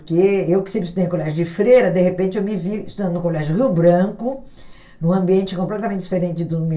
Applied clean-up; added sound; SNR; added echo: none; none; none; reverberation time 0.2 s.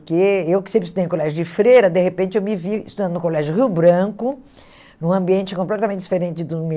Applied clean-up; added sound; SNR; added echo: none; none; none; none.